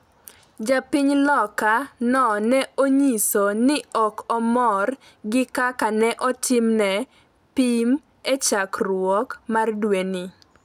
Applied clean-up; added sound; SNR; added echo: none; none; none; none.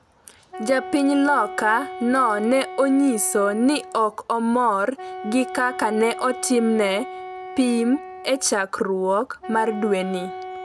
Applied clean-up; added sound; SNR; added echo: none; Wind instrument, woodwind instrument; 13 dB; none.